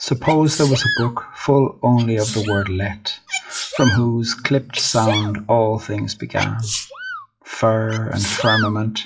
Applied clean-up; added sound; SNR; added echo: classical method WPE with log-MMSE.